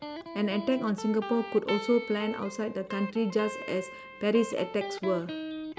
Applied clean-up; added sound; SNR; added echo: none; Electric guitar; 10 dB; none.